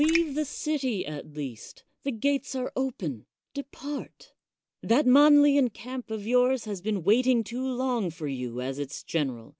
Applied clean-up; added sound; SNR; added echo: none; Raindrop; 9 dB; none.